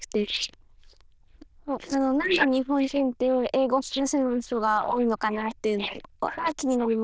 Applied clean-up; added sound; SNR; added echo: neural diffusion model UNIVERSE++.